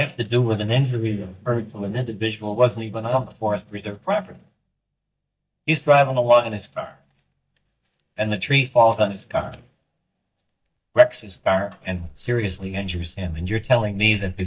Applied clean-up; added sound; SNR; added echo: neural mask model DeepFilterNet 3.